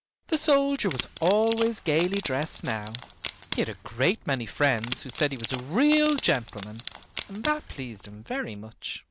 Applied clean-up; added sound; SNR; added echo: none; Wood; 3 dB; none.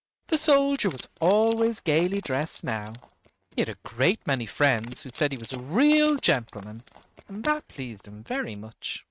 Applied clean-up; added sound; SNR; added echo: neural mask model RNNoise.